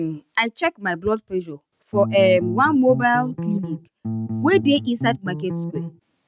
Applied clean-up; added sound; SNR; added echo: neural mask model RNNoise.